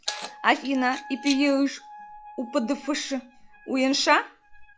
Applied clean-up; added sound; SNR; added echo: classical method log-MMSE.